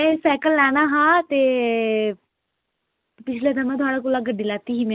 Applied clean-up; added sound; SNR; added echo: none; none; none; none.